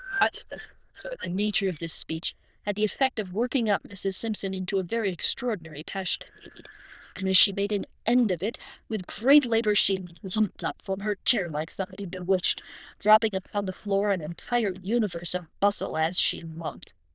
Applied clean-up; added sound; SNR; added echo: neural diffusion model UNIVERSE++.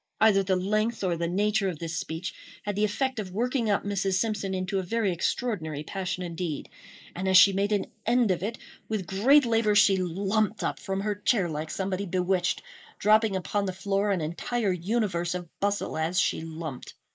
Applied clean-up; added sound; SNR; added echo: neural mask model Resemble Enhance denoiser.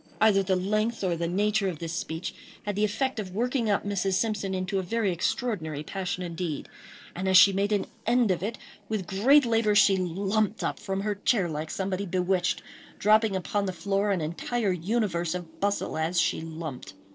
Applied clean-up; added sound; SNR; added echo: neural separator model SepFormer DNS4.